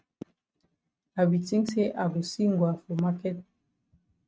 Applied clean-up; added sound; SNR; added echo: neural mask model RNNoise.